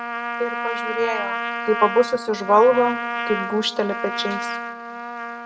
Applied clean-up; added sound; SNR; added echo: none; Trumpet; 5 dB; reverberation time 0.9 s.